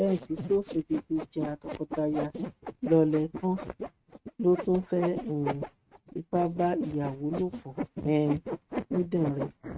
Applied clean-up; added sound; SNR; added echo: neural mask model RNNoise.